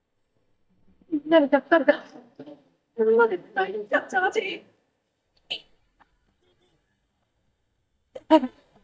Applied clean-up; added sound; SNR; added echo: neural mask model DeepFilterNet 3.